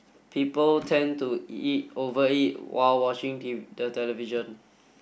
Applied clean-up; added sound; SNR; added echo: none; none; none; none.